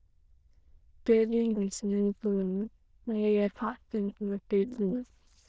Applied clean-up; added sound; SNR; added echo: neural diffusion model UNIVERSE++.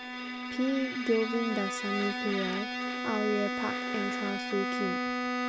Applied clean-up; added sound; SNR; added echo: none; Bowed string instrument; 0 dB; none.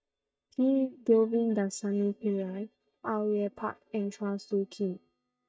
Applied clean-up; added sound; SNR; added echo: neural mask model DeepFilterNet 3.